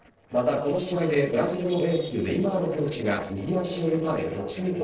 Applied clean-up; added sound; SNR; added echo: neural separator model SepFormer DNS4.